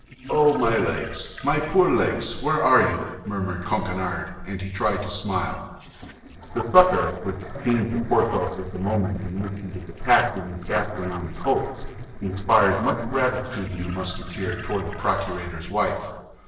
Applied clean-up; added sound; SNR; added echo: neural separator model SepFormer DNS4.